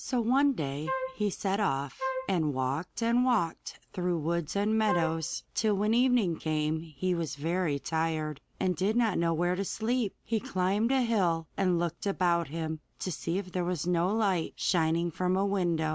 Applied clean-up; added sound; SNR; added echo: none; Wind instrument, woodwind instrument; 8 dB; none.